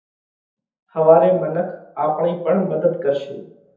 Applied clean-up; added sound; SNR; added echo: none; none; none; reverberation time 0.7 s.